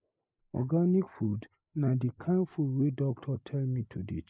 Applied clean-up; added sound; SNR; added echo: neural mask model Resemble Enhance denoiser.